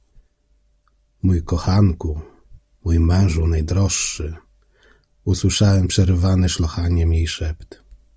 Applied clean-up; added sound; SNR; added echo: none; none; none; none.